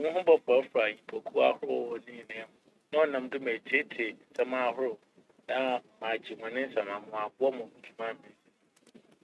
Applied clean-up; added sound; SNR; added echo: neural mask model RNNoise.